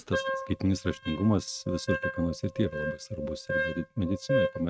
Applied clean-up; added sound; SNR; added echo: neural mask model RNNoise.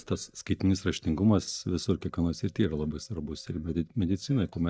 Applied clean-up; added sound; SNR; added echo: neural mask model DeepFilterNet 3.